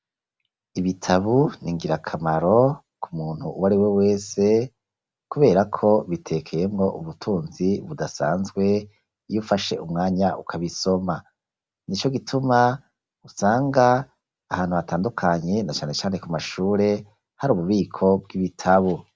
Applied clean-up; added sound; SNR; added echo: none; none; none; none.